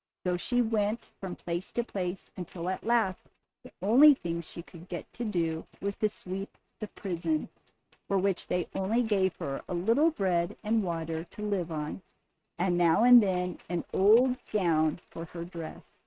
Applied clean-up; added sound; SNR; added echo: neural mask model RNNoise.